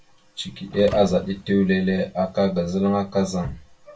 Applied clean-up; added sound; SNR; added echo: none; Thump, thud; 19 dB; reverberation time 0.2 s.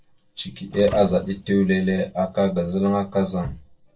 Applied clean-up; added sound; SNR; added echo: neural separator model SepFormer DNS4.